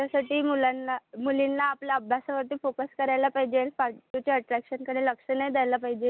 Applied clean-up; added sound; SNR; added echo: none; none; none; none.